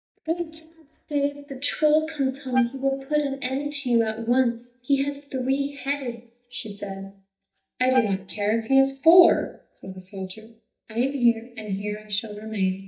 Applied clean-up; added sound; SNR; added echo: neural mask model DeepFilterNet 3.